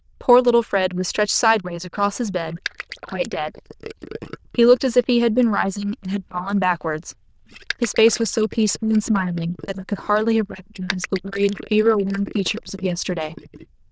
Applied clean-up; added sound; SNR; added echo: neural diffusion model UNIVERSE++.